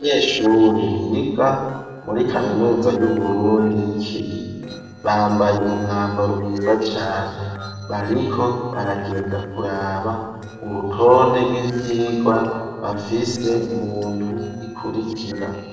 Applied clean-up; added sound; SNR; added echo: neural separator model SepFormer DNS4.